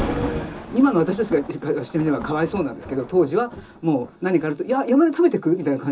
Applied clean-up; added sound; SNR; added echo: none; Thunder; 13 dB; reverberation time 0.2 s.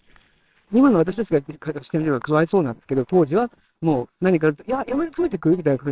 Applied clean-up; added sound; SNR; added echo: neural separator model SepFormer WHAMR!.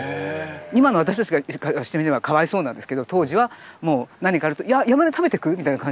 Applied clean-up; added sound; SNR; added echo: none; none; none; none.